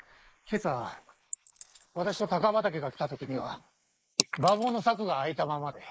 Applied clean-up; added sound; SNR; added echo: neural mask model Resemble Enhance denoiser.